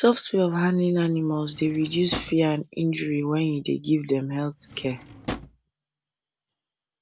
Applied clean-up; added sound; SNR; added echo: none; Drawer open or close; 13 dB; none.